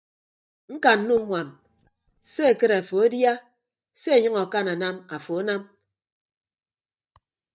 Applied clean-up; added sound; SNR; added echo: neural mask model DeepFilterNet 3.